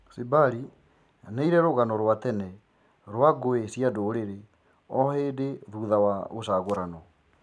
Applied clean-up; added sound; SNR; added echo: none; none; none; none.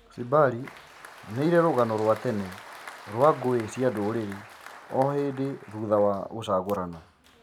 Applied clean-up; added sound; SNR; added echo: none; Applause; 19 dB; none.